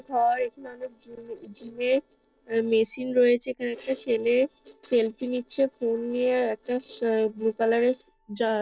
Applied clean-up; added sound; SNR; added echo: neural separator model SepFormer DNS4.